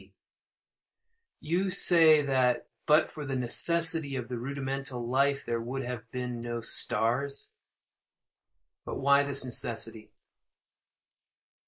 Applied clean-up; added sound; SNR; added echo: neural mask model Resemble Enhance denoiser.